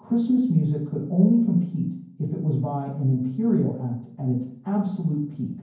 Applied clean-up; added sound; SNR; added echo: none; none; none; reverberation time 0.9 s.